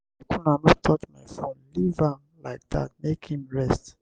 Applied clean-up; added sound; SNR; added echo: none; none; none; none.